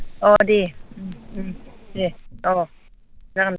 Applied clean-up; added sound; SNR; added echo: none; Crackle; 15 dB; none.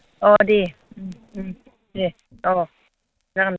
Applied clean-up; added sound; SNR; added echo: neural mask model RNNoise.